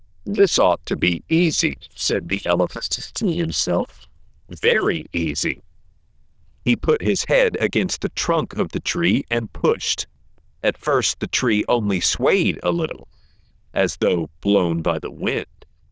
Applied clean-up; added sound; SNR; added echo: neural diffusion model UNIVERSE++.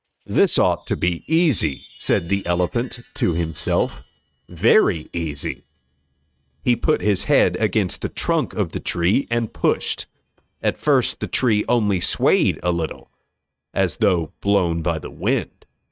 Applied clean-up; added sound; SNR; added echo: neural mask model RNNoise.